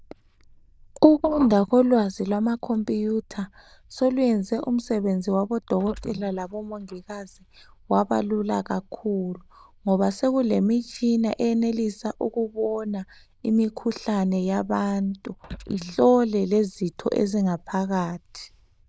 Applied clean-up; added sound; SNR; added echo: neural diffusion model UNIVERSE++.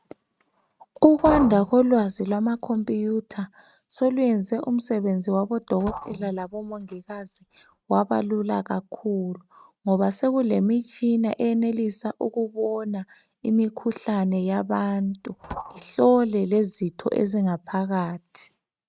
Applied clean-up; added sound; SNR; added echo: neural mask model RNNoise.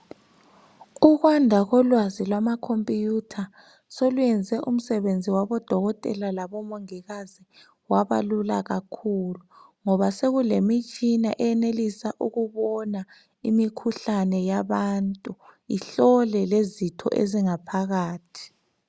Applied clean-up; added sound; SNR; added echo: none; none; none; none.